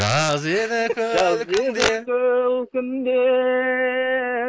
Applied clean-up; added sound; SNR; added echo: neural mask model Resemble Enhance denoiser.